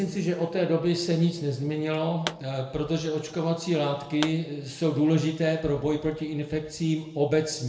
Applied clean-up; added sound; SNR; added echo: none; Explosion; 12 dB; reverberation time 0.8 s.